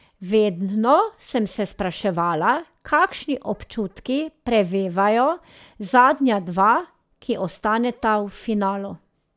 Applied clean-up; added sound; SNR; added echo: none; none; none; none.